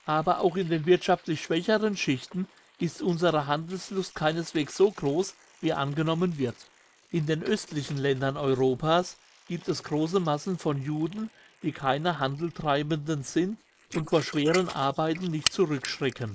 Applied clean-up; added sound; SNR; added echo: neural mask model Resemble Enhance denoiser.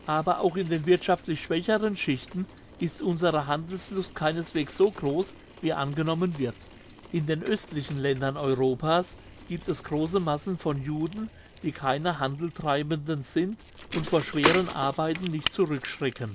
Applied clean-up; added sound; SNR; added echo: none; Bicycle; 11 dB; none.